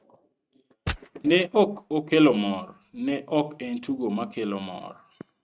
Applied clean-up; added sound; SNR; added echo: neural mask model RNNoise.